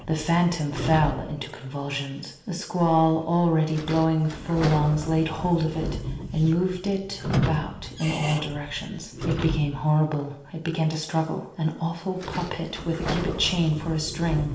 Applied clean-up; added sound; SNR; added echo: none; Squeak / Sliding door; 8 dB; reverberation time 0.7 s.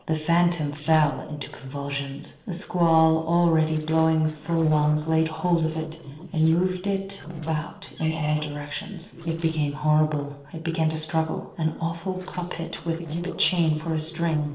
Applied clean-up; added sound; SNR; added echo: neural separator model SepFormer DNS4.